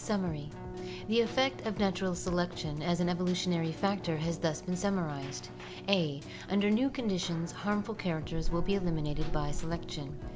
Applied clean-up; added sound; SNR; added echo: none; Keyboard (musical); 12 dB; none.